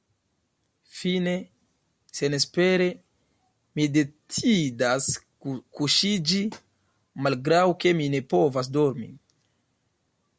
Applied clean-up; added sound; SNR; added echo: none; none; none; none.